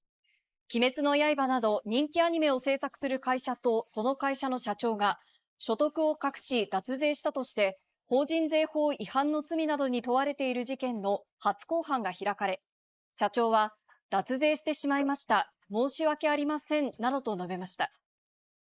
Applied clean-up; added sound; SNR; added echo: neural mask model Resemble Enhance denoiser.